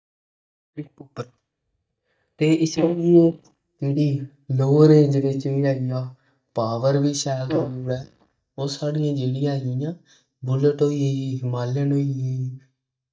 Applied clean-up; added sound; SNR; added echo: neural mask model DeepFilterNet 3.